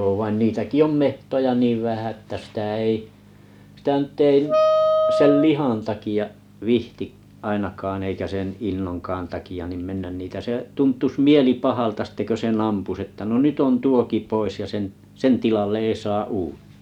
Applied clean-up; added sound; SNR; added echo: none; Wind instrument, woodwind instrument; -2 dB; none.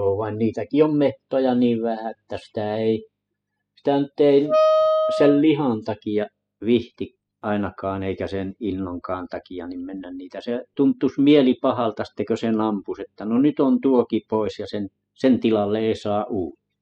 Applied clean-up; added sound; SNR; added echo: classical method spectral subtraction.